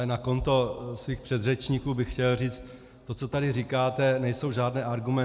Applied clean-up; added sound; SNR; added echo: none; none; none; none.